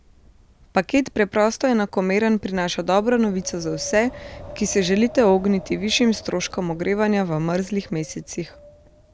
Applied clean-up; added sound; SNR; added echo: none; Wind; 20 dB; none.